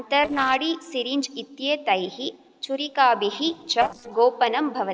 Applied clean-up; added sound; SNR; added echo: neural separator model SepFormer DNS4.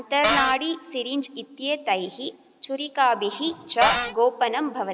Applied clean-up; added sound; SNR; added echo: none; Cupboard open or close; -4 dB; none.